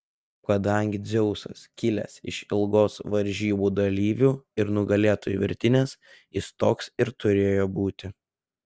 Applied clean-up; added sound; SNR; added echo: none; none; none; none.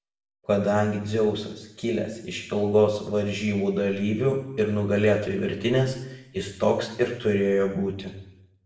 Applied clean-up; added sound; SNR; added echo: none; none; none; reverberation time 0.8 s.